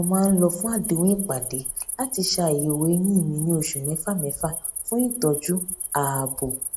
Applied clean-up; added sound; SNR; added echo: none; Cricket; 4 dB; none.